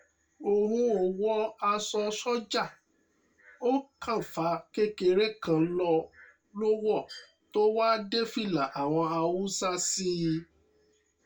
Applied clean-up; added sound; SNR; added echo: none; none; none; reverberation time 0.2 s.